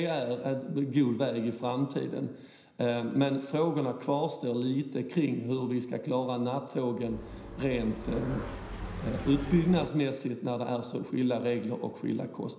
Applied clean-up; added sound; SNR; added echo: none; Motorcycle; 8 dB; reverberation time 0.9 s.